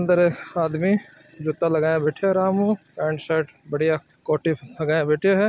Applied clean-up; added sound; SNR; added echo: none; none; none; none.